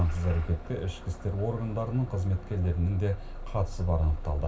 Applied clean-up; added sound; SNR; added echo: none; Engine starting / Bus; 10 dB; reverberation time 0.2 s.